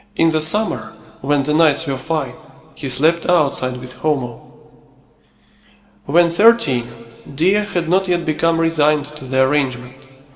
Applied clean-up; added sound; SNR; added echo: none; none; none; reverberation time 1.7 s.